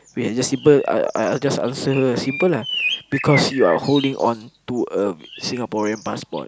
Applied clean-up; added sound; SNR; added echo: none; Bird; 12 dB; none.